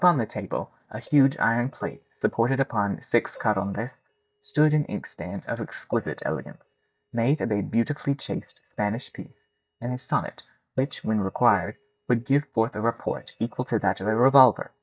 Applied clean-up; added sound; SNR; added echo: neural mask model DeepFilterNet 3.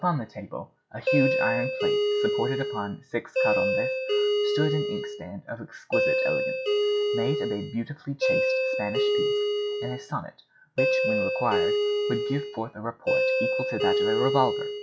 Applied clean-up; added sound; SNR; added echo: classical method log-MMSE.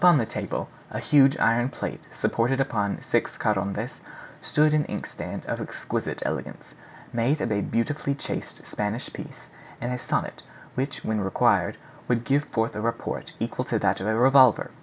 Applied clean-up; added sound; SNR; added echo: none; none; none; none.